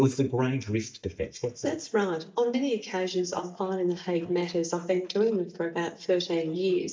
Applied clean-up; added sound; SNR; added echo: neural mask model DeepFilterNet 3.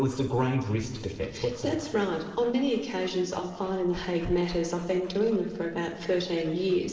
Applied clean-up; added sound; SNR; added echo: neural separator model SepFormer DNS4.